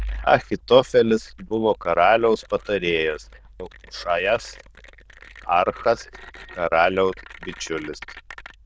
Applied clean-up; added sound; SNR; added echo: neural diffusion model UNIVERSE++.